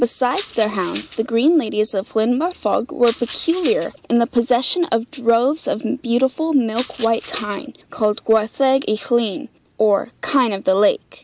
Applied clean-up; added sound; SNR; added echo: none; Rattle (instrument); 16 dB; none.